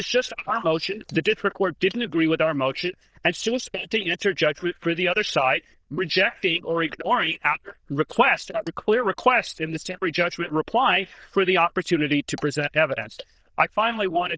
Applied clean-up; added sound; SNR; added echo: neural diffusion model UNIVERSE++.